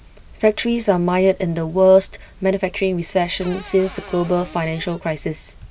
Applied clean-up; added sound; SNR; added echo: none; Cupboard open or close / Door; 19 dB; none.